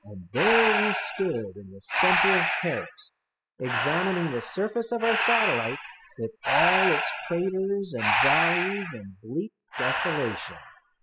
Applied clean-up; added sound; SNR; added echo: classical method spectral subtraction.